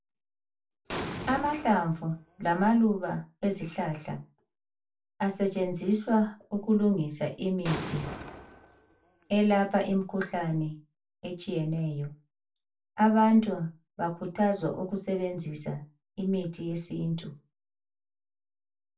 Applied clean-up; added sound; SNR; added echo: none; Explosion; 11 dB; reverberation time 0.2 s.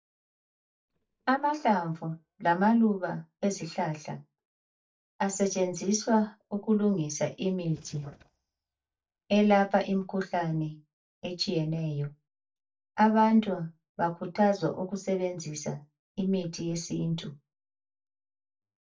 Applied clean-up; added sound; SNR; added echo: neural mask model DeepFilterNet 3.